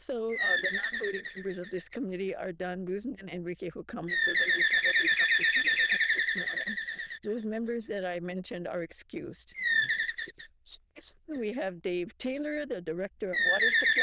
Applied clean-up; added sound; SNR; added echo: neural diffusion model UNIVERSE++.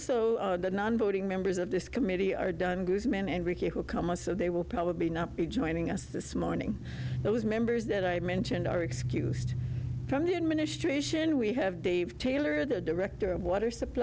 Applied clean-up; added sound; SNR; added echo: none; none; none; none.